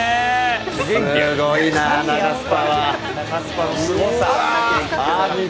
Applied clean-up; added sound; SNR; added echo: none; none; none; none.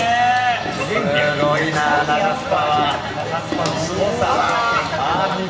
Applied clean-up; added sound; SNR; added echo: none; Bathtub (filling or washing) / Water / Splash, splatter; 14 dB; reverberation time 2.5 s.